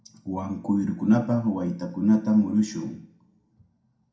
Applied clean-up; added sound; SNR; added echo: none; none; none; reverberation time 0.5 s.